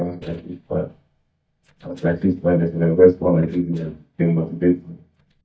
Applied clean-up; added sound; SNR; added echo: neural mask model DeepFilterNet 3.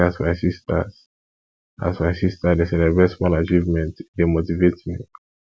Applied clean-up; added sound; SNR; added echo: none; none; none; none.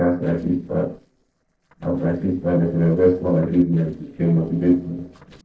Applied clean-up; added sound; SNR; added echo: neural separator model SepFormer DNS4.